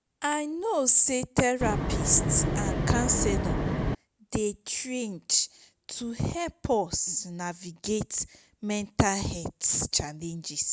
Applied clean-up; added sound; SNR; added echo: none; Wind; -1 dB; none.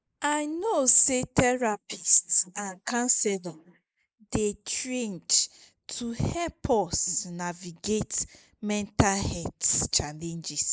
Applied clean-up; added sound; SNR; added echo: neural mask model Resemble Enhance denoiser.